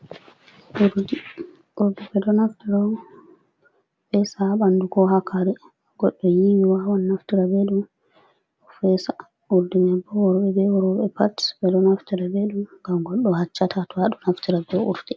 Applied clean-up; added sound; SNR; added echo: none; none; none; none.